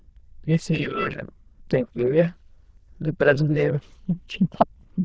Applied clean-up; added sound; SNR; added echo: neural diffusion model UNIVERSE++.